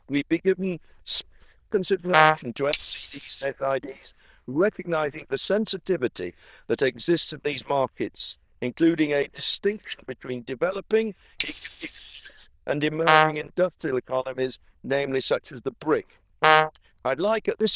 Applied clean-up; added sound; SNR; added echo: neural diffusion model UNIVERSE++.